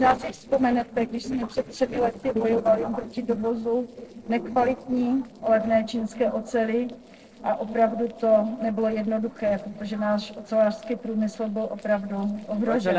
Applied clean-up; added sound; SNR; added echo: neural separator model SepFormer DNS4.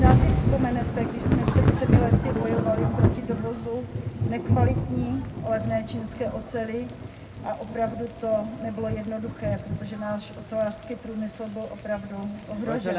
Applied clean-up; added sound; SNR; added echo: none; Thunder / Rain; -4 dB; reverberation time 0.3 s.